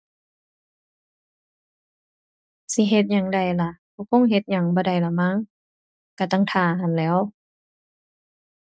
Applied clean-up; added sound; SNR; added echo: none; none; none; none.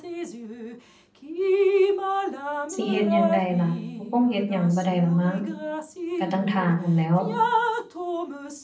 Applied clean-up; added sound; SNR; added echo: none; Drip; 1 dB; reverberation time 0.6 s.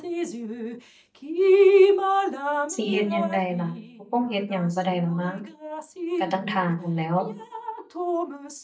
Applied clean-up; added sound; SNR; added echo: neural mask model DeepFilterNet 3.